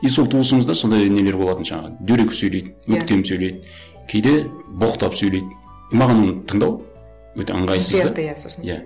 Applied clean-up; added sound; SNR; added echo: none; none; none; none.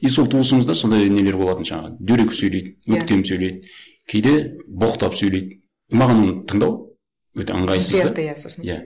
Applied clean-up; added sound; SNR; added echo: neural mask model Resemble Enhance denoiser.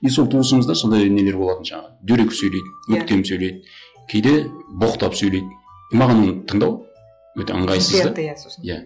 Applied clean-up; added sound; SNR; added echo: classical method log-MMSE.